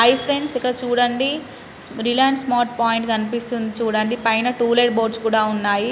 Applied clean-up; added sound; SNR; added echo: none; none; none; none.